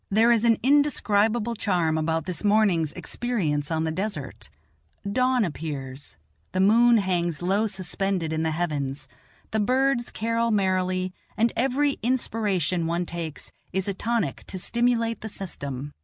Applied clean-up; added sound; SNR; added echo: none; none; none; none.